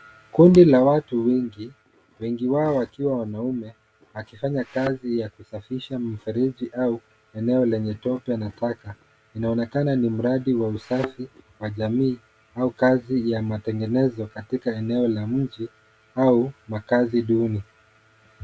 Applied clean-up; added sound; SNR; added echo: none; Thump, thud; 14 dB; none.